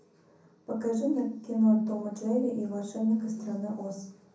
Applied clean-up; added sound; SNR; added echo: none; none; none; reverberation time 0.6 s.